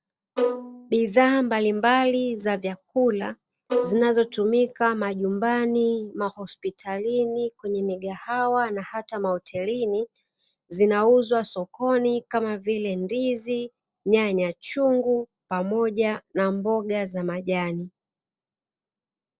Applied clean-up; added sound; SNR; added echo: neural separator model SepFormer DNS4.